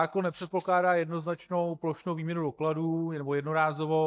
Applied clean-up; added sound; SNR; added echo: neural mask model DeepFilterNet 3.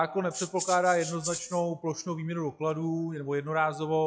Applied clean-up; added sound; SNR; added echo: classical method log-MMSE.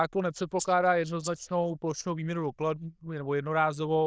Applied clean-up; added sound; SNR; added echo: neural diffusion model UNIVERSE++.